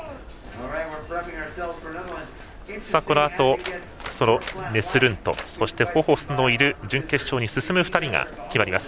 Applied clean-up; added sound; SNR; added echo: none; none; none; none.